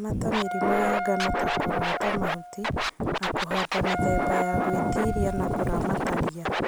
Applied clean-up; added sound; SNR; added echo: none; Wind instrument, woodwind instrument + Scratching (performance technique); -4 dB; none.